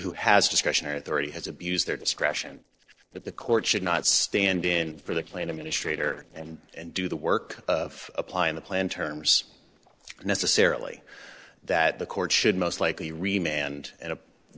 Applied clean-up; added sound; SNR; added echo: neural separator model SepFormer DNS4.